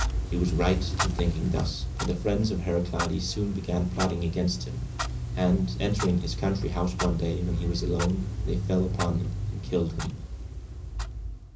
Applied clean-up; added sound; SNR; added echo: none; Clock; 2 dB; reverberation time 0.5 s.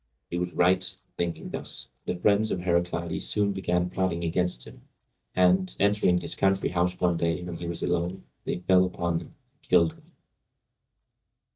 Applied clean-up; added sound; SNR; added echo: neural mask model DeepFilterNet 3.